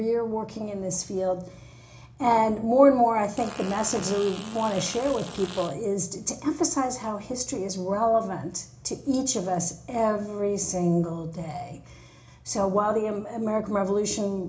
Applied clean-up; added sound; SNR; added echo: none; Fart; 14 dB; reverberation time 0.4 s.